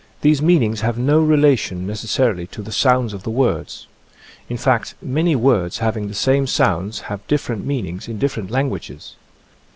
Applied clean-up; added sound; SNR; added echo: none; none; none; none.